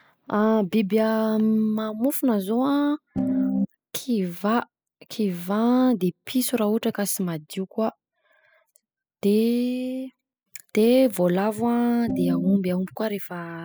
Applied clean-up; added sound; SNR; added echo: classical method spectral subtraction.